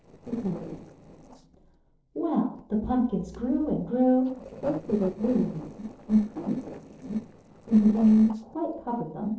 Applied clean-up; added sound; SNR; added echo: neural separator model SepFormer DNS4.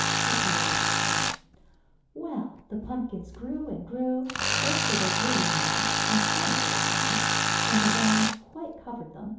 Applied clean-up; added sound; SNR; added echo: none; Tools; -5 dB; reverberation time 2.8 s.